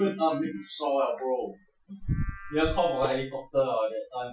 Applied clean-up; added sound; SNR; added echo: classical method Wiener filter.